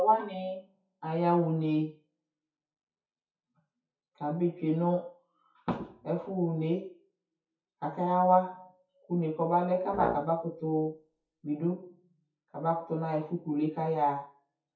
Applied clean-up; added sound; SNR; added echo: classical method WPE with log-MMSE.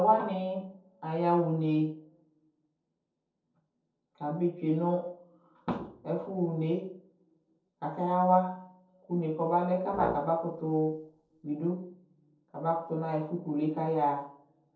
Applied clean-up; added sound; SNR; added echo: neural separator model SepFormer DNS4.